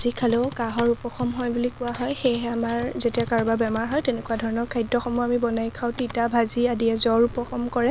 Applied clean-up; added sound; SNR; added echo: none; Computer keyboard; 14 dB; none.